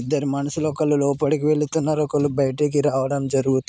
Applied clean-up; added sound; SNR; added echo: none; none; none; none.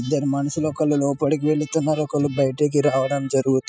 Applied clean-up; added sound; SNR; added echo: classical method spectral subtraction.